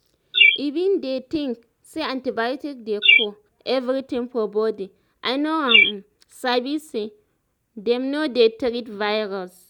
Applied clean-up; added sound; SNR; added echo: none; Bird; -4 dB; none.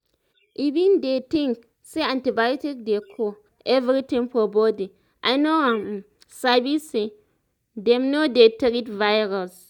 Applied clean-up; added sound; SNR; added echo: neural mask model DeepFilterNet 3.